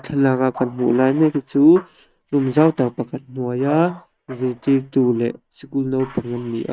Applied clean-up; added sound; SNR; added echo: neural mask model RNNoise.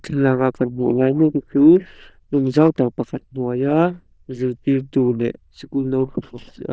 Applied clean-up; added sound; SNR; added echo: neural diffusion model UNIVERSE++.